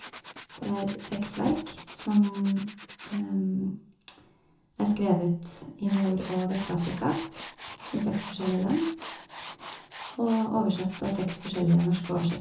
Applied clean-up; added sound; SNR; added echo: none; Tools; 14 dB; reverberation time 0.6 s.